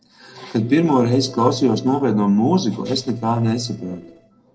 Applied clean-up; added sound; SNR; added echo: neural separator model SepFormer DNS4.